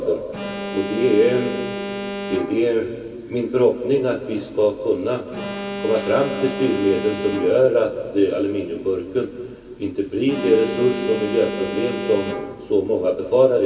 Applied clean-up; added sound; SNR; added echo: none; Alarm; 10 dB; reverberation time 2.4 s.